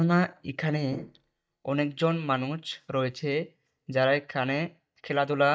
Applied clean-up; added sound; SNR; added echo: neural mask model DeepFilterNet 3.